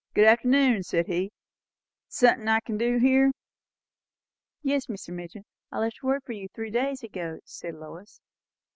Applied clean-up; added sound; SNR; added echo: none; none; none; none.